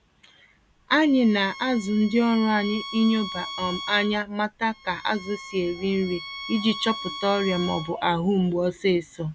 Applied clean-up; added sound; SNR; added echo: none; Bowed string instrument; 13 dB; none.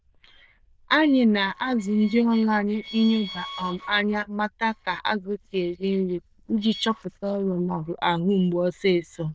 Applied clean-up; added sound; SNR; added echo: neural diffusion model UNIVERSE++.